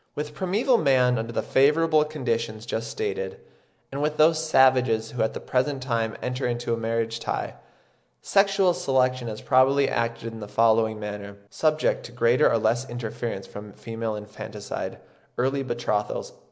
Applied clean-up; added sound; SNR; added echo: none; none; none; none.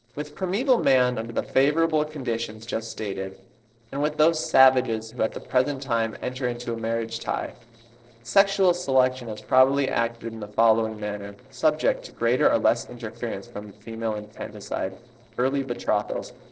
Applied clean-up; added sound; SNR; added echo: neural separator model SepFormer DNS4.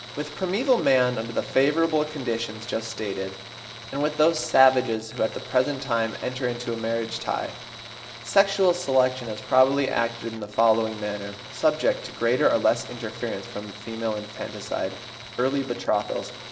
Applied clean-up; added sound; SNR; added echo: none; Tools; 15 dB; reverberation time 1.5 s.